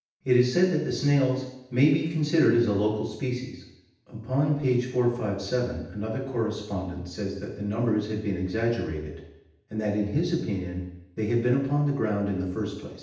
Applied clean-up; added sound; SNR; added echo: none; none; none; reverberation time 0.9 s.